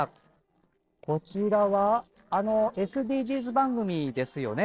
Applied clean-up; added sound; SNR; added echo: neural separator model SepFormer DNS4.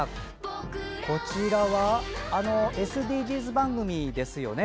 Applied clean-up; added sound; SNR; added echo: none; Brass instrument; 13 dB; none.